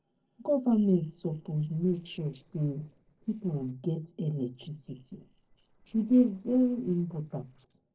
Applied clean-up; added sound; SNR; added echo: neural separator model SepFormer DNS4.